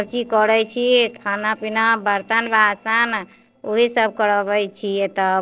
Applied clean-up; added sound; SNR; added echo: neural separator model SepFormer DNS4.